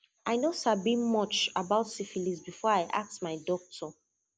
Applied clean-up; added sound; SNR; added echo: none; none; none; none.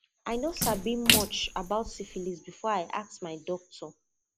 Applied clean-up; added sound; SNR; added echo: none; Splash, splatter; 0 dB; none.